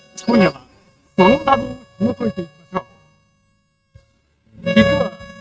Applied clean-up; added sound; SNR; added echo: neural mask model RNNoise.